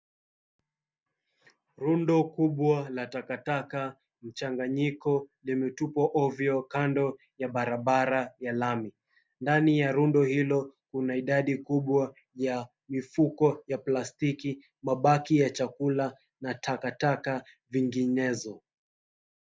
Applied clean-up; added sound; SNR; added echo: none; none; none; none.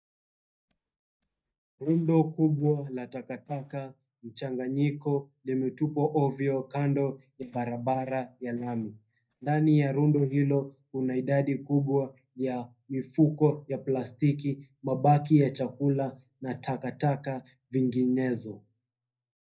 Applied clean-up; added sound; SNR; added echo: neural mask model DeepFilterNet 3.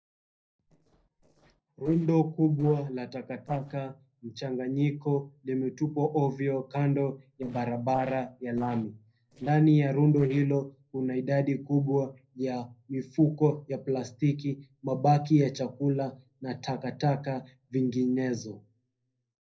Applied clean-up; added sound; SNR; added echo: neural separator model SepFormer DNS4.